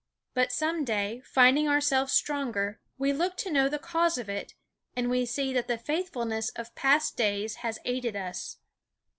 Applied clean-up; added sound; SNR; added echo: none; none; none; none.